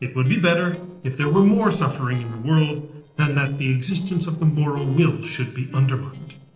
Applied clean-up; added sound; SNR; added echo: neural separator model SepFormer DNS4.